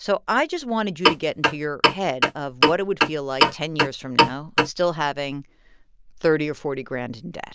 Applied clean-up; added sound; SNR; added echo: none; Clock; -4 dB; none.